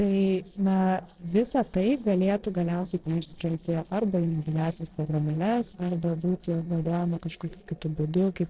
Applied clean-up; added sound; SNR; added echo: neural separator model SepFormer DNS4.